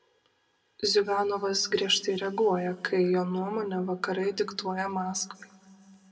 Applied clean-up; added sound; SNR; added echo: none; none; none; reverberation time 1.5 s.